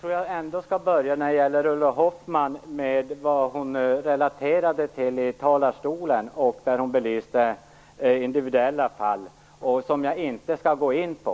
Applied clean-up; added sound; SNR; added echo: none; none; none; none.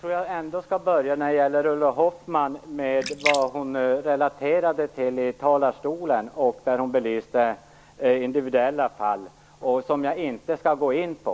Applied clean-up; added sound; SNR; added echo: none; Splash, splatter; 10 dB; none.